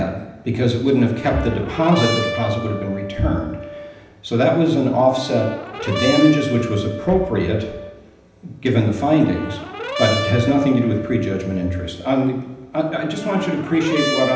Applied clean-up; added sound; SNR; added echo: none; Brass instrument; 9 dB; reverberation time 0.9 s.